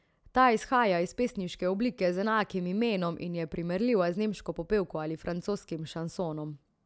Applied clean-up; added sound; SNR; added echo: none; none; none; none.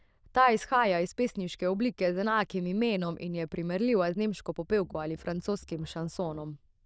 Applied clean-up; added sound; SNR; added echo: neural diffusion model UNIVERSE++.